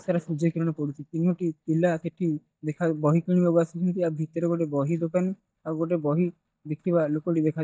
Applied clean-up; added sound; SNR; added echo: neural mask model DeepFilterNet 3.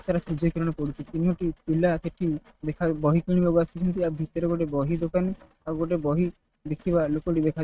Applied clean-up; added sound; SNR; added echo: neural mask model RNNoise.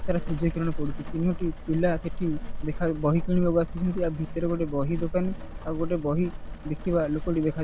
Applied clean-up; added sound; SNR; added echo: none; Rain; 4 dB; none.